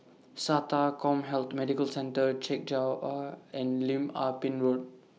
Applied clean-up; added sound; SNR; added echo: none; none; none; none.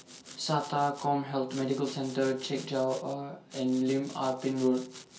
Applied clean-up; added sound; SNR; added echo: none; Domestic sounds, home sounds; 19 dB; reverberation time 0.2 s.